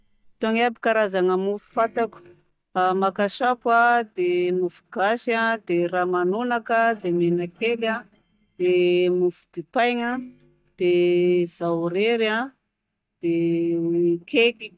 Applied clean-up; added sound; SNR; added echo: neural mask model DeepFilterNet 3.